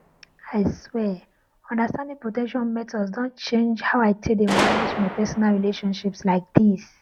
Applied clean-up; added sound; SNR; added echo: none; Gunshot, gunfire; 9 dB; none.